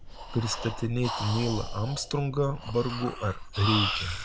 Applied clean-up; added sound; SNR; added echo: none; Breathing; 5 dB; none.